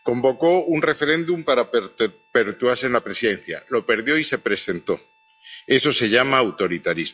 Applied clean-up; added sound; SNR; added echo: classical method log-MMSE.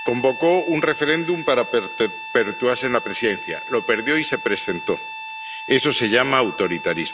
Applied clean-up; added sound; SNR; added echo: none; Harmonica; 11 dB; none.